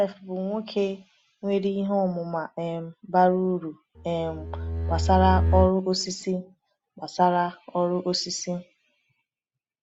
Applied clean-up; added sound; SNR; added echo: none; Bowed string instrument; -1 dB; none.